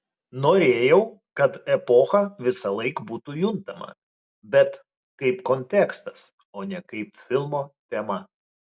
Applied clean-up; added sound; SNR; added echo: none; none; none; none.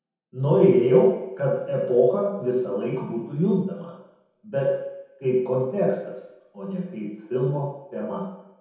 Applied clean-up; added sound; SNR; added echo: none; none; none; reverberation time 0.9 s.